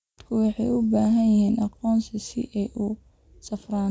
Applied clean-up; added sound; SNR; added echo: none; none; none; none.